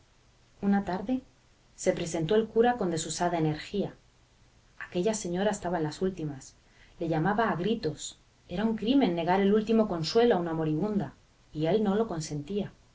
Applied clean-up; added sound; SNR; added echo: none; none; none; none.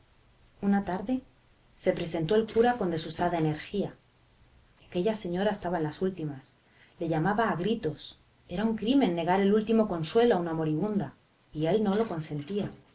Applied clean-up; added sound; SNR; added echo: neural mask model Resemble Enhance denoiser.